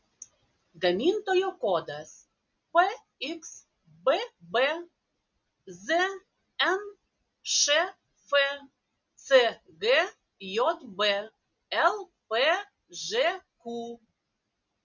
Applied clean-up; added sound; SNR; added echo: none; none; none; none.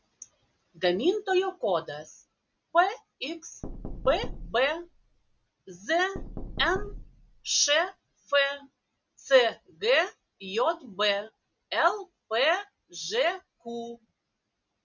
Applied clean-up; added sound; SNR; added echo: none; Knock; 10 dB; none.